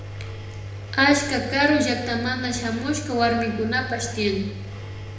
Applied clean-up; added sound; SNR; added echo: none; Engine; 10 dB; reverberation time 0.9 s.